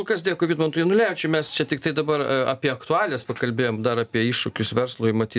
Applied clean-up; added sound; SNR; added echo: none; none; none; none.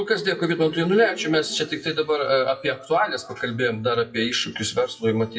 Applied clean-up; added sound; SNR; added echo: classical method WPE with log-MMSE.